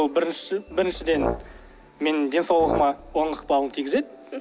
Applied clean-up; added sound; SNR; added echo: none; Brass instrument; 7 dB; none.